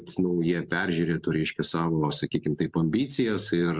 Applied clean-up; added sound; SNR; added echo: none; none; none; none.